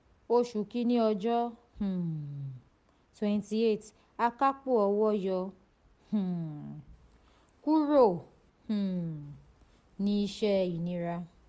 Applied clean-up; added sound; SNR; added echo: none; none; none; none.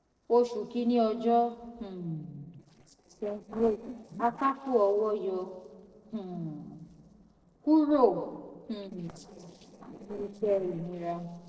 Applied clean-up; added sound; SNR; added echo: neural separator model SepFormer DNS4.